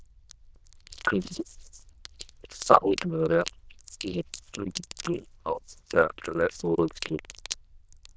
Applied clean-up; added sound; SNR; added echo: neural diffusion model UNIVERSE++.